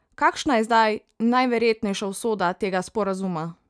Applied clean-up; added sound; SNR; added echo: none; none; none; none.